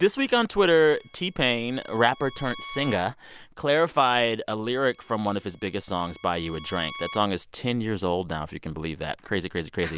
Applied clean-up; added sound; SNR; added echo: none; Bowed string instrument; 20 dB; none.